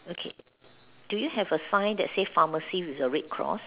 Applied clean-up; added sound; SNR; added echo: none; none; none; none.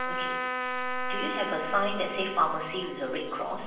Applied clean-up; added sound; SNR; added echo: none; Trumpet; 3 dB; reverberation time 0.7 s.